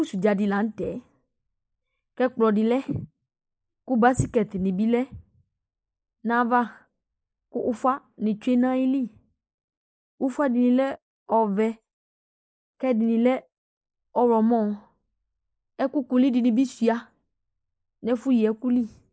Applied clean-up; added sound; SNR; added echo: neural mask model Resemble Enhance denoiser.